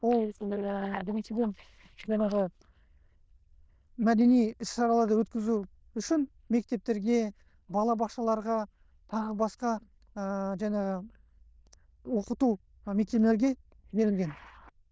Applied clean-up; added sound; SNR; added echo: neural diffusion model UNIVERSE++.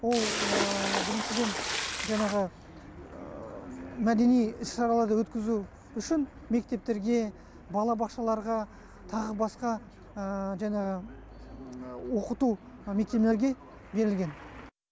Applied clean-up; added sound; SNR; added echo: none; Splash, splatter; 2 dB; none.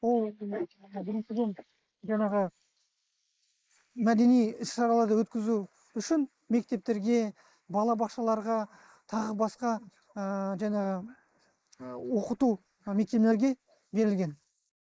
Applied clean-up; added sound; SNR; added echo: neural mask model Resemble Enhance denoiser.